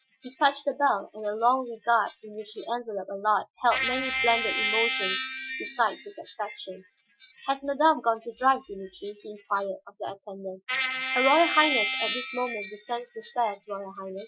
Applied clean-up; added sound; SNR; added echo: classical method Wiener filter.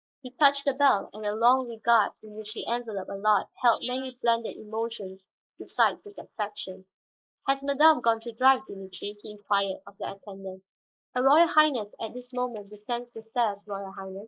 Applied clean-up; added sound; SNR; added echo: neural mask model Resemble Enhance denoiser.